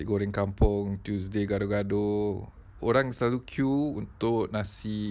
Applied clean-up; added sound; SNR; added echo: none; none; none; none.